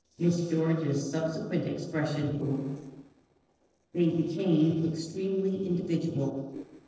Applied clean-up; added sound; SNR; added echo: neural separator model SepFormer DNS4.